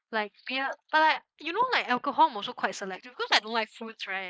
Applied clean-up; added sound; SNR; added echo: neural mask model Resemble Enhance denoiser.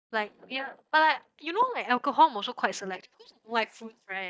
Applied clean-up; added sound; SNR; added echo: neural mask model DeepFilterNet 3.